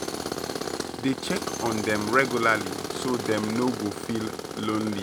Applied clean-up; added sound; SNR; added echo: none; Tools; 4 dB; none.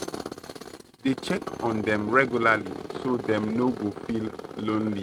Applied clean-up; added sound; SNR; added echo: neural mask model RNNoise.